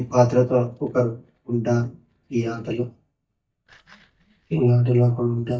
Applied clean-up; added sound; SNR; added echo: neural mask model DeepFilterNet 3.